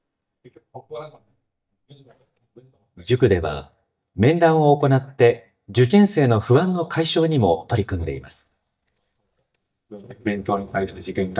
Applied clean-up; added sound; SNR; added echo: neural mask model DeepFilterNet 3.